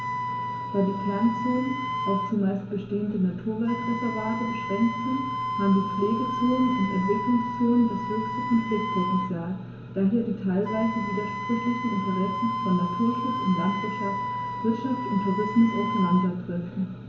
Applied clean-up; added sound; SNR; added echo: none; Wind instrument, woodwind instrument; 5 dB; reverberation time 0.4 s.